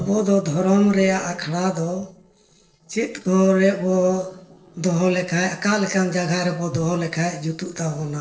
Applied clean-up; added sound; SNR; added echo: neural separator model SepFormer DNS4.